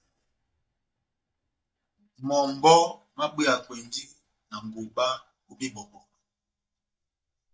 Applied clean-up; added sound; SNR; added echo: neural mask model DeepFilterNet 3.